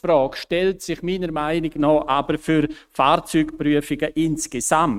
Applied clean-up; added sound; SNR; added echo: neural mask model RNNoise.